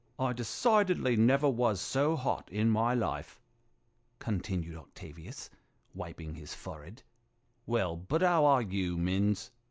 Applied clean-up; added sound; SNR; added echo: none; none; none; none.